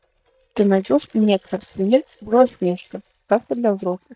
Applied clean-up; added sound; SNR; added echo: neural mask model DeepFilterNet 3.